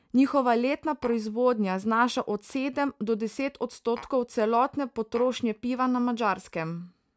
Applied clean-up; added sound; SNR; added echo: none; Tap; 19 dB; none.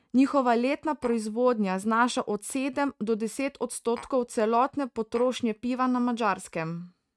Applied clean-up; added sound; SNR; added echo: neural mask model RNNoise.